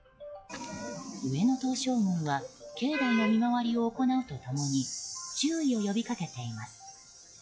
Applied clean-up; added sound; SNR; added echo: classical method log-MMSE.